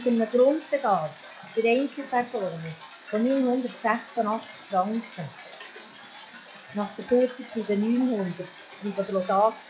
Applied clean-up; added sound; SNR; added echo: classical method log-MMSE.